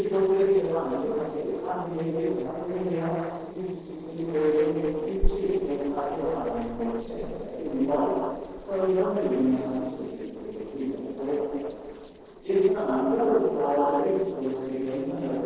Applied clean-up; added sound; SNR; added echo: neural separator model SepFormer DNS4.